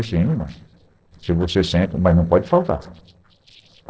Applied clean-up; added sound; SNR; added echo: neural separator model SepFormer DNS4.